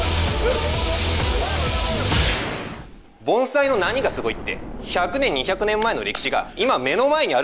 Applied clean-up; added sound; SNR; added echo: none; Explosion; 14 dB; none.